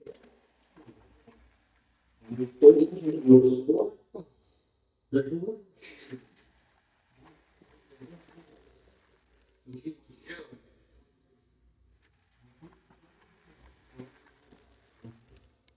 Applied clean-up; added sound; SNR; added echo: neural mask model DeepFilterNet 3.